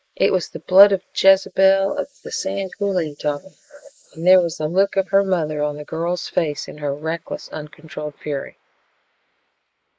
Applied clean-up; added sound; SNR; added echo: neural mask model Resemble Enhance denoiser.